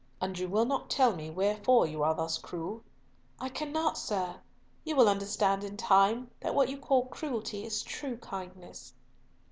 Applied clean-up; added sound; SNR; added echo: none; none; none; none.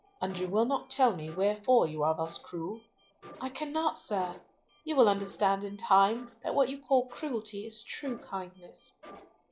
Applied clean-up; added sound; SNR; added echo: classical method log-MMSE.